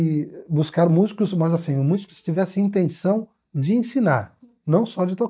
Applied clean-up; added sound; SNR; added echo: neural mask model DeepFilterNet 3.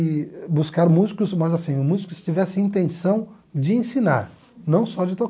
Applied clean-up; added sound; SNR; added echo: neural mask model Resemble Enhance denoiser.